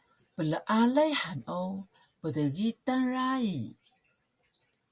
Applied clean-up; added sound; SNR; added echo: none; none; none; none.